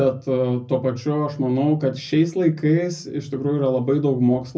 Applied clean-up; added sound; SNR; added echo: none; none; none; reverberation time 0.4 s.